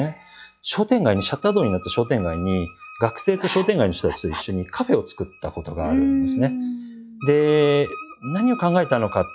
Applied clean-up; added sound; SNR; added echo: classical method log-MMSE.